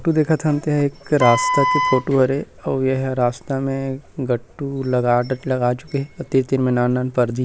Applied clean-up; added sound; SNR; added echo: none; Wind instrument, woodwind instrument; 2 dB; none.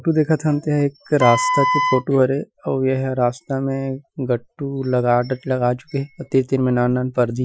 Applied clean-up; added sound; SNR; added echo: classical method Wiener filter.